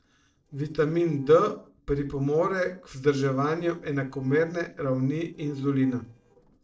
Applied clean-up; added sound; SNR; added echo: neural separator model SepFormer DNS4.